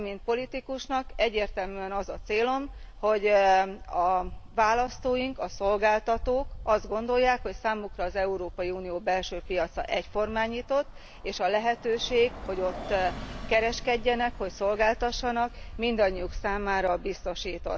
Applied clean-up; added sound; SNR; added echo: none; Bus; 12 dB; none.